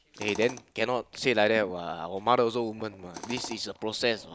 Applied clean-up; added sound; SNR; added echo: none; Tools; 19 dB; none.